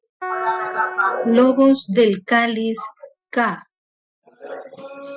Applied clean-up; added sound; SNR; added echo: classical method Wiener filter.